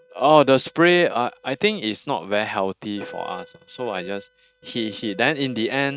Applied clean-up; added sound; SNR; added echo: neural mask model RNNoise.